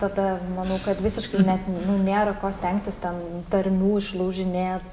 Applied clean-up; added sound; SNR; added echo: none; none; none; none.